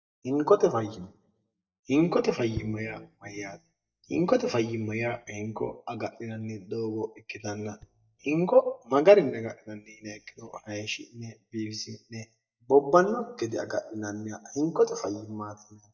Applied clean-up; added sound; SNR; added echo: neural mask model DeepFilterNet 3.